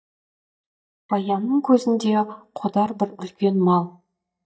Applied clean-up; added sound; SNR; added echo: neural mask model DeepFilterNet 3.